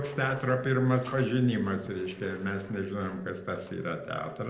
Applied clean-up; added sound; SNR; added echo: neural separator model SepFormer DNS4.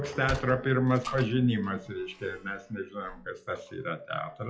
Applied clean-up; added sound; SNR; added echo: classical method WPE with log-MMSE.